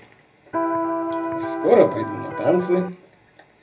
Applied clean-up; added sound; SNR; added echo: none; Electric guitar; 3 dB; reverberation time 0.3 s.